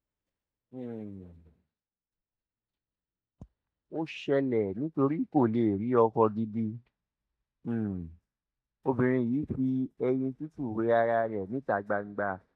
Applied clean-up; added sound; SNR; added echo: neural mask model DeepFilterNet 3.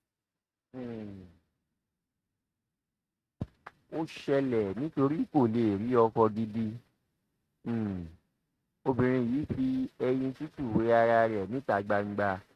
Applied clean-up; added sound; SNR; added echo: neural mask model RNNoise.